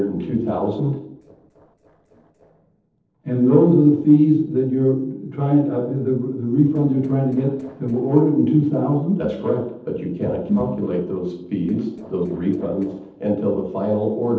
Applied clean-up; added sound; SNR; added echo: neural separator model SepFormer DNS4.